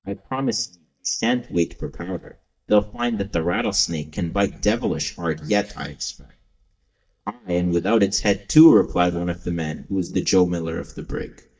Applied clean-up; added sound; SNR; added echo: neural mask model DeepFilterNet 3.